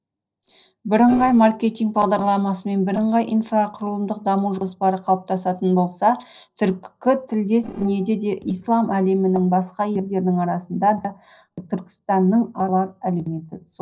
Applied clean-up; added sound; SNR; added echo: neural separator model SepFormer DNS4.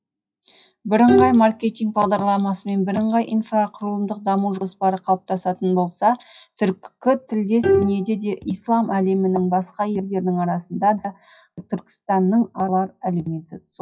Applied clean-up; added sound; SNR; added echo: classical method WPE with log-MMSE.